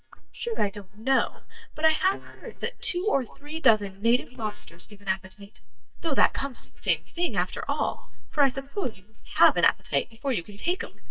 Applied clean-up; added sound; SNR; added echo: neural mask model DeepFilterNet 3.